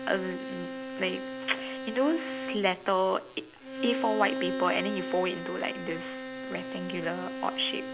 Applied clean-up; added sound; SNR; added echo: none; Bowed string instrument; 5 dB; none.